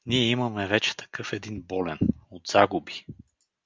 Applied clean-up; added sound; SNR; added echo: none; none; none; none.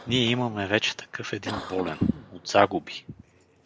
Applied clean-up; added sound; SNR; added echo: none; Cough; 16 dB; none.